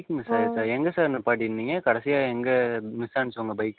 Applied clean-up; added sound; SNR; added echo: none; Brass instrument; 3 dB; none.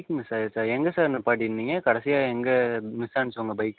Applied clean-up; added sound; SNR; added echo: none; none; none; none.